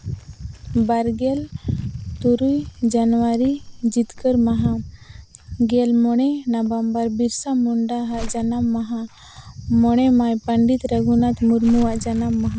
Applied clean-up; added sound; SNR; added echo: none; Crumpling, crinkling; 19 dB; none.